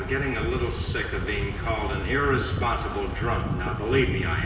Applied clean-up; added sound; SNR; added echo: none; Wind; 2 dB; reverberation time 1.0 s.